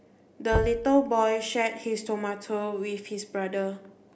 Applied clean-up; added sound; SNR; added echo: none; Knock / Wood; 9 dB; none.